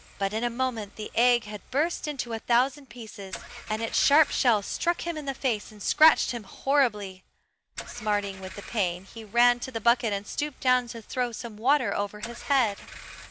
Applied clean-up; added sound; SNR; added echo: none; Engine / Car; 19 dB; none.